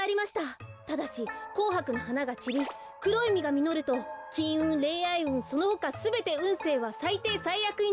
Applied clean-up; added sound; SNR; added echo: none; none; none; none.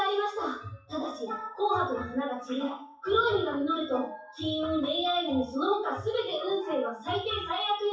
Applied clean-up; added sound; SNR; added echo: classical method WPE with log-MMSE.